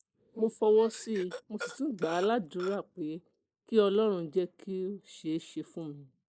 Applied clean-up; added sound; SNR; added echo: neural mask model Resemble Enhance denoiser.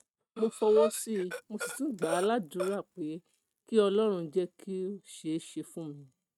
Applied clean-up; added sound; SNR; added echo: neural mask model RNNoise.